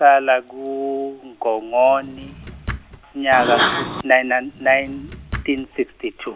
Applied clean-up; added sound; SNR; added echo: none; Drawer open or close; 16 dB; none.